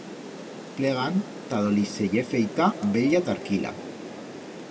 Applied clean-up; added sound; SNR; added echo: none; Rain; 12 dB; reverberation time 1.1 s.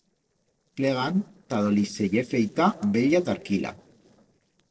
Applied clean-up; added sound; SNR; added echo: neural separator model SepFormer DNS4.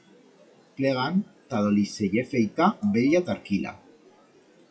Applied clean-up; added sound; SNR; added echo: classical method WPE with log-MMSE.